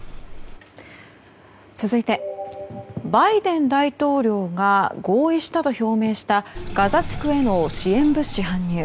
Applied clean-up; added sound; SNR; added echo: none; Sink (filling or washing); 13 dB; none.